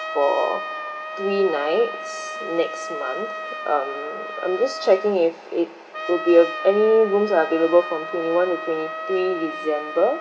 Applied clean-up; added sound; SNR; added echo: none; Trumpet; 10 dB; none.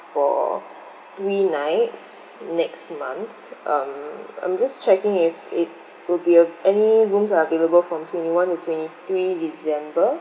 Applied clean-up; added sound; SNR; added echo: none; none; none; none.